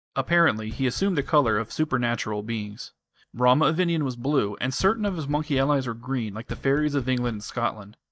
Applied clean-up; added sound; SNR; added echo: neural mask model DeepFilterNet 3.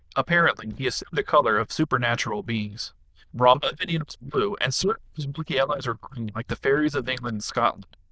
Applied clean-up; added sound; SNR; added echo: neural diffusion model UNIVERSE++.